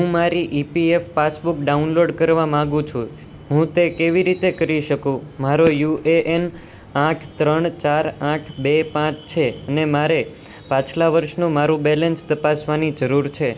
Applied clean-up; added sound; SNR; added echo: none; Fireworks; 17 dB; none.